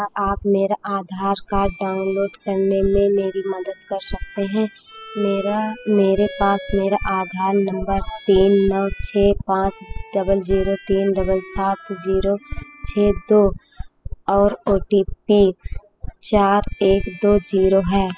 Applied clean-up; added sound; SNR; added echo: classical method spectral subtraction.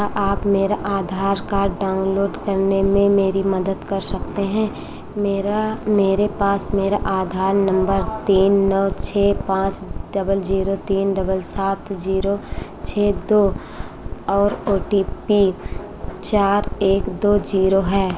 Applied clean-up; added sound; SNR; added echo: none; none; none; none.